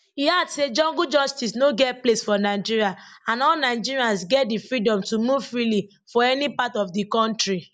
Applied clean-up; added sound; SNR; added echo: none; none; none; none.